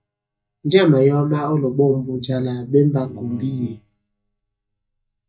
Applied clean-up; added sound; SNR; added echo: neural mask model DeepFilterNet 3.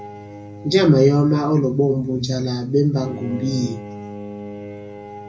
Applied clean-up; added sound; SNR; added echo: none; Bowed string instrument; 16 dB; reverberation time 0.4 s.